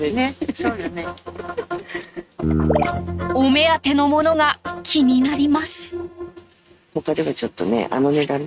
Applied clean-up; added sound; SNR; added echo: neural mask model RNNoise.